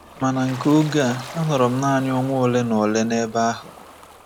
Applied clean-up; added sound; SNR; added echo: none; Ocean + Water / Splash, splatter; 18 dB; none.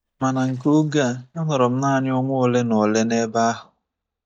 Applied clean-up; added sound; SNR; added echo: neural mask model DeepFilterNet 3.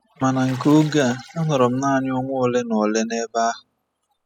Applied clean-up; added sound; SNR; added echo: classical method spectral subtraction.